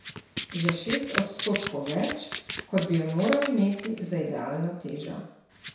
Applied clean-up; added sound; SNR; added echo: none; Domestic sounds, home sounds; 5 dB; reverberation time 0.7 s.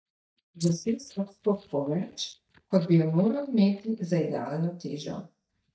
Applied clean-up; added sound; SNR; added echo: neural mask model DeepFilterNet 3.